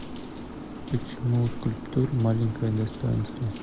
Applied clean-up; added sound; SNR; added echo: none; Rain; 9 dB; none.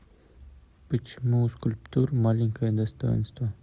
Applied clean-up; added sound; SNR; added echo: none; none; none; none.